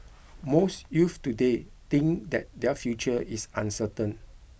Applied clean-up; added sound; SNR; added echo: none; none; none; none.